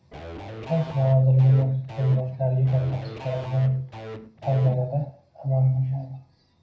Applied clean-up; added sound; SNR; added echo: none; Electric guitar / Bass guitar; 14 dB; reverberation time 0.5 s.